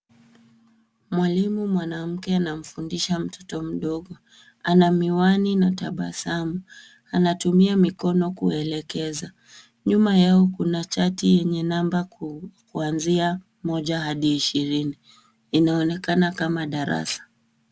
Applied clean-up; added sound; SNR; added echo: none; none; none; none.